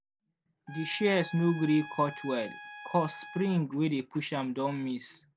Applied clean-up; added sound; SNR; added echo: none; Trumpet; 15 dB; none.